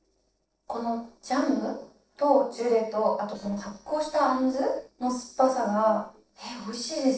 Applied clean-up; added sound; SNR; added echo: neural separator model SepFormer DNS4.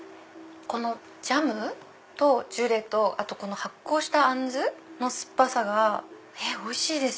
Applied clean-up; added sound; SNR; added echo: none; none; none; none.